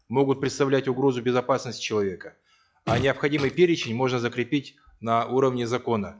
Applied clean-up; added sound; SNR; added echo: classical method log-MMSE.